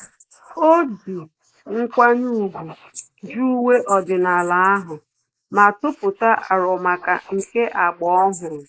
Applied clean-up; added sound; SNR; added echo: neural mask model Resemble Enhance denoiser.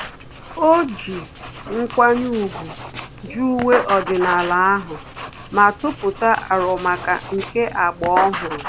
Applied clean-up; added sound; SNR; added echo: none; Writing; 10 dB; none.